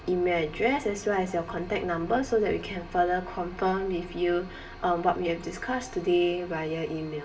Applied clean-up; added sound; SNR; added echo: none; none; none; reverberation time 0.8 s.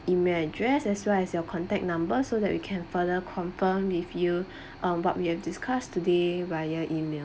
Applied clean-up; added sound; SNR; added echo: none; none; none; none.